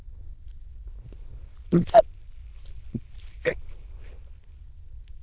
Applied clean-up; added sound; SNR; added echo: neural diffusion model UNIVERSE++.